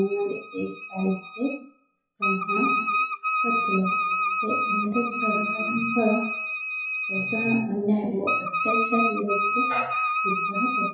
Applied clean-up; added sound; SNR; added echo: classical method WPE with log-MMSE.